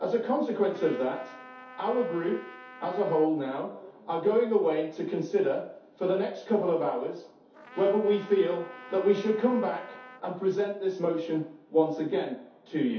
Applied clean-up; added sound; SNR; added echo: none; Trumpet; 19 dB; reverberation time 0.5 s.